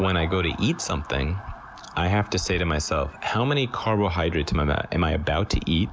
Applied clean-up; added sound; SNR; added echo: none; Motor vehicle (road) / Siren; 19 dB; none.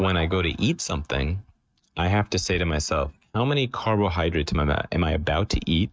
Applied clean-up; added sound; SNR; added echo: neural mask model RNNoise.